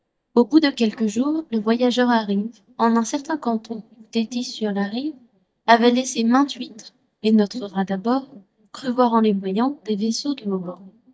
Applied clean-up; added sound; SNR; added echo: neural mask model DeepFilterNet 3.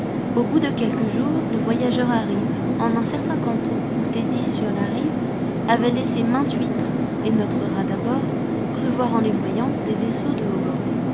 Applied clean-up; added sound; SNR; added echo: none; Fixed-wing aircraft, airplane; -2 dB; none.